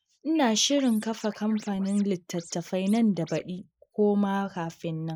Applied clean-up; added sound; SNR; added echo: neural mask model Resemble Enhance denoiser.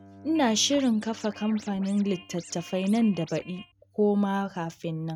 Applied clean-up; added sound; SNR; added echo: neural mask model RNNoise.